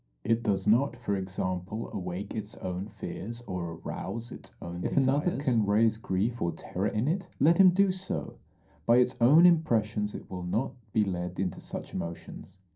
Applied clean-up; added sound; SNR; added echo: none; none; none; reverberation time 0.3 s.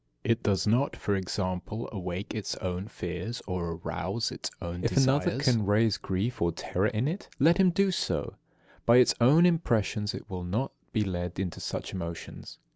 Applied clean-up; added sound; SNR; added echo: none; none; none; none.